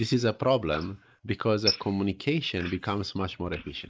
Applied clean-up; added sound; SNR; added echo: neural mask model Resemble Enhance denoiser.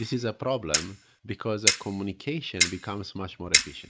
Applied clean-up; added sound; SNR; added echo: none; Clock; -3 dB; none.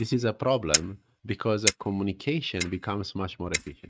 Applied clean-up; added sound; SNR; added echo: neural mask model RNNoise.